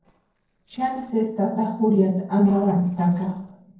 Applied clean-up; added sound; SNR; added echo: neural separator model SepFormer DNS4.